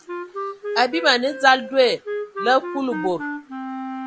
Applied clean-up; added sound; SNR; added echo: none; Wind instrument, woodwind instrument; 8 dB; none.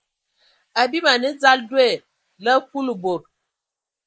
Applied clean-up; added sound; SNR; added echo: neural mask model Resemble Enhance denoiser.